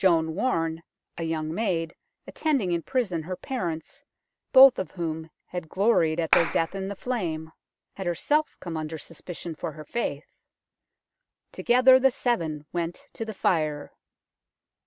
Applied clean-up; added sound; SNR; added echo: none; Clapping; 4 dB; none.